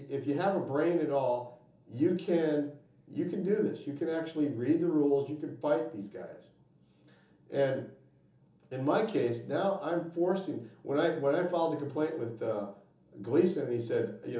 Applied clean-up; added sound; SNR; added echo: none; none; none; reverberation time 1.2 s.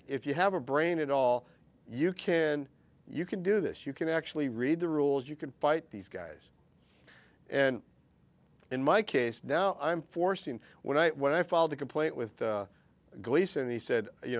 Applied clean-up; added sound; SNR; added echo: none; none; none; none.